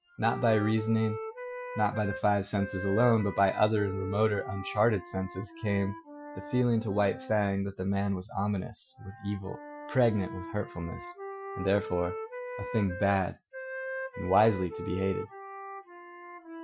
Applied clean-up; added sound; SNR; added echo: classical method Wiener filter.